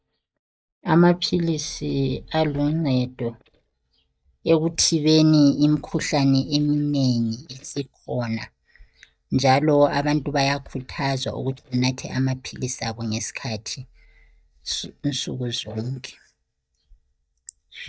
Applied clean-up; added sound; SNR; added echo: neural mask model DeepFilterNet 3.